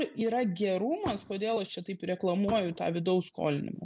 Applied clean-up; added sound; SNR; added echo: none; Fireworks; 18 dB; none.